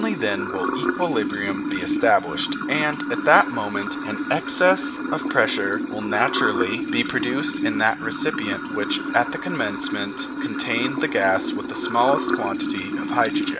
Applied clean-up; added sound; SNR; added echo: none; Sink (filling or washing) / Water; 3 dB; none.